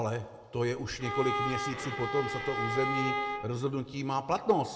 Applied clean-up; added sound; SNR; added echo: none; Bowed string instrument; 2 dB; reverberation time 0.9 s.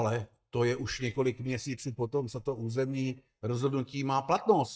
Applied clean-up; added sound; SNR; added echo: neural mask model DeepFilterNet 3.